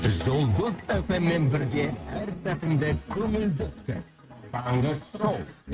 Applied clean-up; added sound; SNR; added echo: neural mask model RNNoise.